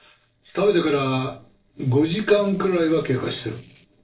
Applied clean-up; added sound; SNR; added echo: neural separator model SepFormer DNS4.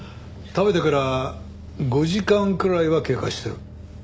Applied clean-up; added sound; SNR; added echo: none; none; none; none.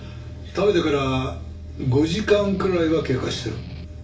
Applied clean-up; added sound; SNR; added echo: none; Strum; 15 dB; reverberation time 0.3 s.